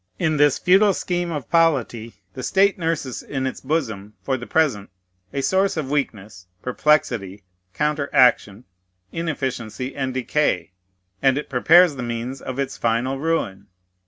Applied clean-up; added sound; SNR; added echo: none; none; none; none.